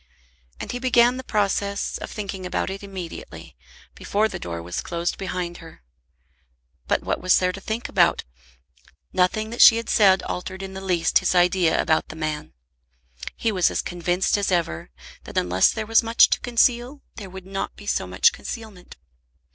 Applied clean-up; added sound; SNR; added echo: none; none; none; none.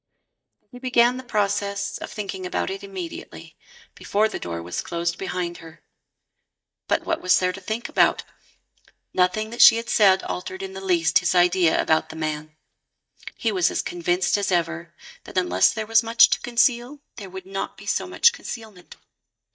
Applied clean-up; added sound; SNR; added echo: neural mask model DeepFilterNet 3.